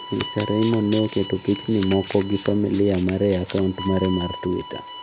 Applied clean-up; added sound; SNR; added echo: none; Domestic sounds, home sounds + Bowed string instrument; 13 dB; none.